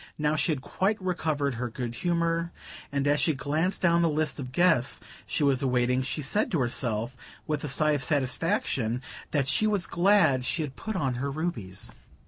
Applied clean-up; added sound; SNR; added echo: none; none; none; none.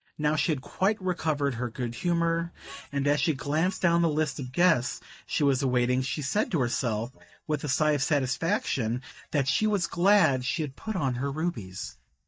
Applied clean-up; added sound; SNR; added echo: neural mask model DeepFilterNet 3.